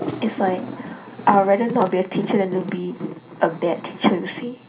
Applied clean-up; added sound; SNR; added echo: none; Thunder; 10 dB; reverberation time 0.3 s.